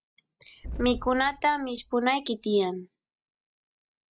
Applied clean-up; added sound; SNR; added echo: none; Boom; 13 dB; none.